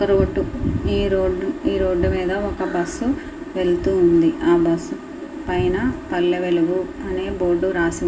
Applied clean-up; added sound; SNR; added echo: none; none; none; reverberation time 0.2 s.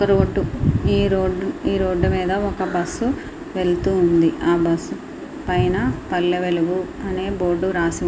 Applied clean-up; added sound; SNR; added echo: none; none; none; none.